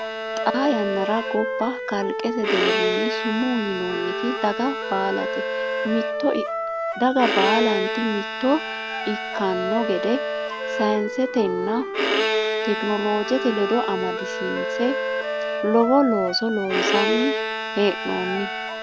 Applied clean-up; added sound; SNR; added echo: none; Bowed string instrument + Wind instrument, woodwind instrument; 1 dB; none.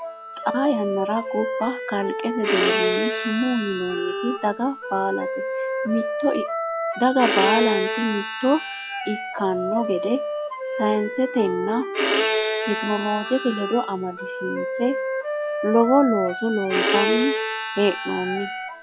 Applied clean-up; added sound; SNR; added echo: classical method log-MMSE.